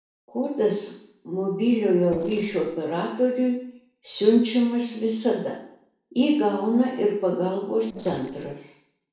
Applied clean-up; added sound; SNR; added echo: neural separator model SepFormer DNS4.